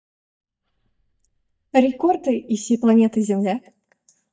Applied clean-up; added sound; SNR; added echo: neural mask model DeepFilterNet 3.